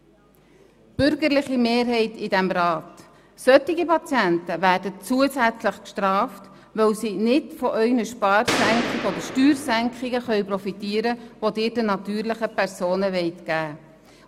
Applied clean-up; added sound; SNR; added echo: none; Gunshot, gunfire; 4 dB; none.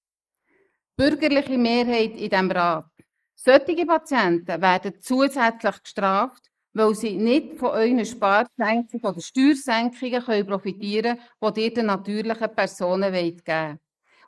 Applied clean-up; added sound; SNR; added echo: neural mask model Resemble Enhance denoiser.